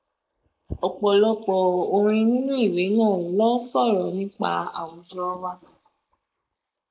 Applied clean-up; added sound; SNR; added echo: neural mask model Resemble Enhance denoiser.